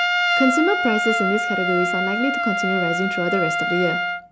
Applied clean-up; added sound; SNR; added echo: none; Trumpet; -2 dB; none.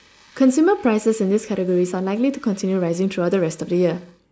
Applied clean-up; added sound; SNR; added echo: neural mask model Resemble Enhance denoiser.